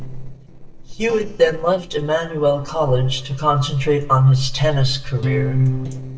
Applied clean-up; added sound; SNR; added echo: neural separator model SepFormer DNS4.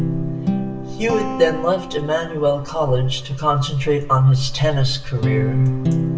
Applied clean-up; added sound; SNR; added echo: none; Guitar; 5 dB; reverberation time 0.6 s.